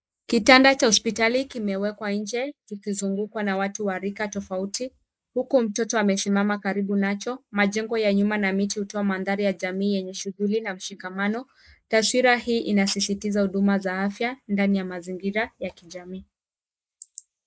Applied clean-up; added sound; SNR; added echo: neural mask model Resemble Enhance denoiser.